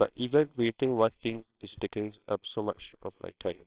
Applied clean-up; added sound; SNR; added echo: neural separator model SepFormer WHAMR!.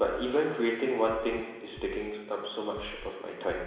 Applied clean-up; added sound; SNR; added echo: none; Scratching (performance technique); 19 dB; reverberation time 1.0 s.